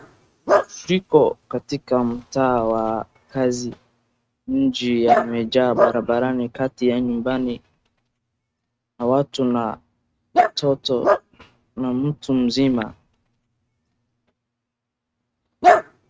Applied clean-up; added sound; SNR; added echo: neural mask model RNNoise.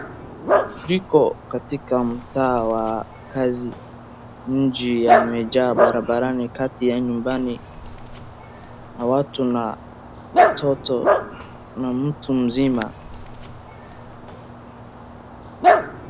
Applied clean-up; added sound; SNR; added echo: none; Dog; 1 dB; none.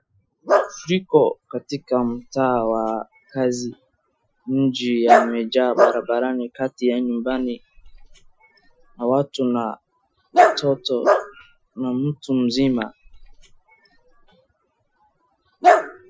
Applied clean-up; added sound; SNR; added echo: classical method Wiener filter.